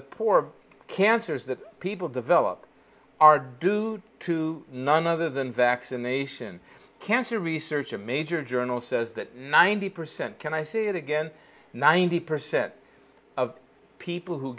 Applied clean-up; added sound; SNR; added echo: none; none; none; none.